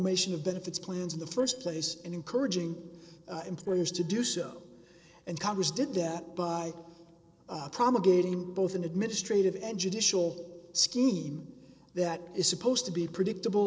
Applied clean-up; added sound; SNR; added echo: neural separator model SepFormer DNS4.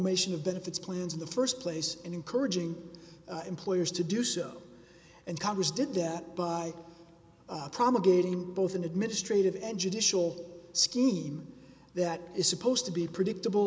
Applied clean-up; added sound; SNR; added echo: none; none; none; none.